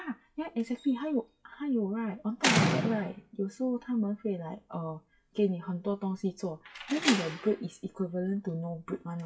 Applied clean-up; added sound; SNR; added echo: classical method WPE with log-MMSE.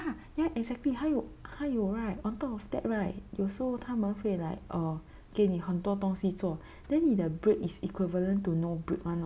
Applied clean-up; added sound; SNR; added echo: none; none; none; none.